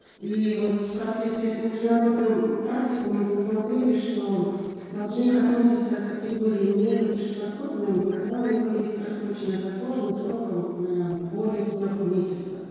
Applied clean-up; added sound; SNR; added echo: neural separator model SepFormer DNS4.